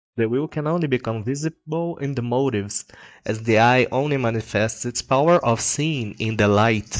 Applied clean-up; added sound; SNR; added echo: neural mask model DeepFilterNet 3.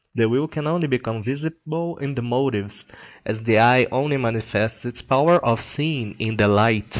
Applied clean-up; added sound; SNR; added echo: neural mask model Resemble Enhance denoiser.